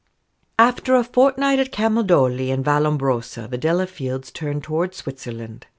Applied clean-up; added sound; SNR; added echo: none; none; none; none.